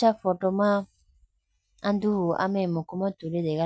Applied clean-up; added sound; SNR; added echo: none; none; none; none.